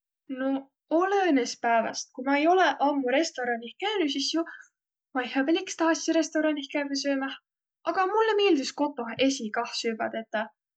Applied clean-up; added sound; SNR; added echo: none; none; none; none.